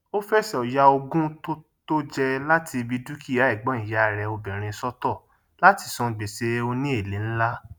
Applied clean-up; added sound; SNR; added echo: none; none; none; none.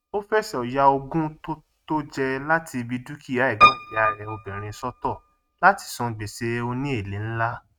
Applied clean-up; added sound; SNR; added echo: neural mask model RNNoise.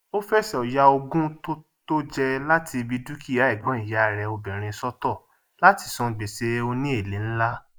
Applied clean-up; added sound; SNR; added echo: neural mask model Resemble Enhance denoiser.